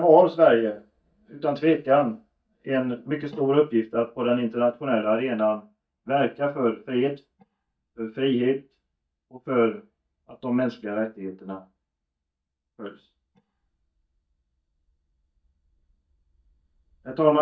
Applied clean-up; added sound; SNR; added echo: neural mask model DeepFilterNet 3.